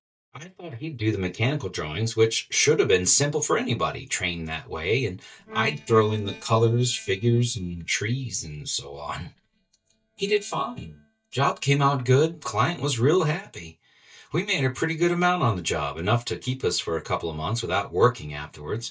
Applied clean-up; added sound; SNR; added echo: neural mask model DeepFilterNet 3.